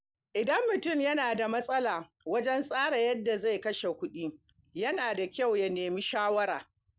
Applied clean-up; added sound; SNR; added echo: none; none; none; none.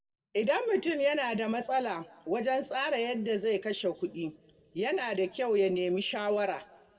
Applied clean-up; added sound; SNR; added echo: none; none; none; reverberation time 1.7 s.